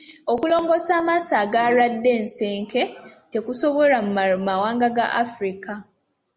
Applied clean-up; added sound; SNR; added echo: none; none; none; none.